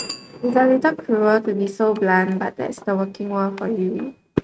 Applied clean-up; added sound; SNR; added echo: neural mask model RNNoise.